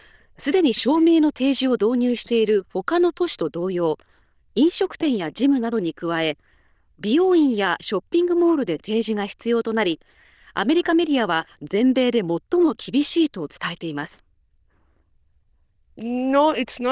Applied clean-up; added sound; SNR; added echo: neural diffusion model UNIVERSE++.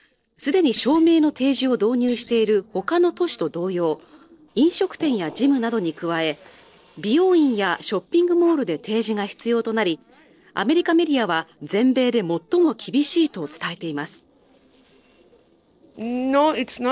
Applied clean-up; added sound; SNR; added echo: neural separator model SepFormer DNS4.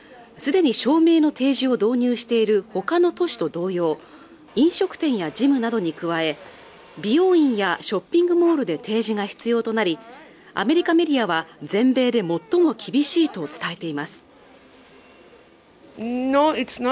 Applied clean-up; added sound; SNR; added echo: none; none; none; none.